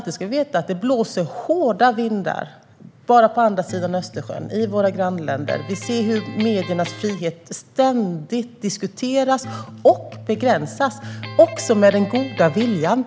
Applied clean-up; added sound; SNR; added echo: none; Electric guitar; 14 dB; none.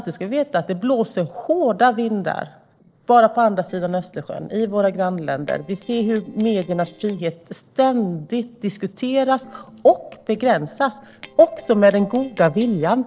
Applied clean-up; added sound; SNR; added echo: neural separator model SepFormer DNS4.